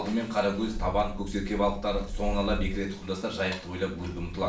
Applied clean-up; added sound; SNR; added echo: none; none; none; reverberation time 0.4 s.